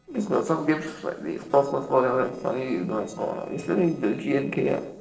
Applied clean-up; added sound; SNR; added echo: neural separator model SepFormer DNS4.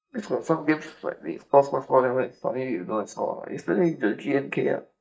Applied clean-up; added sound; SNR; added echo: neural mask model DeepFilterNet 3.